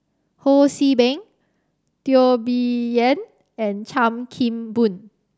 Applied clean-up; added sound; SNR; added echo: none; none; none; none.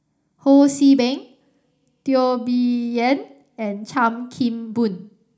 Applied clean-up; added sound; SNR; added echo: none; none; none; reverberation time 0.4 s.